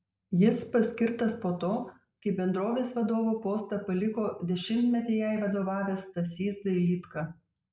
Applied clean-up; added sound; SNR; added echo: none; none; none; none.